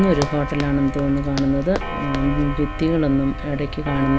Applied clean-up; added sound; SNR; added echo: none; Clock + Run; 11 dB; none.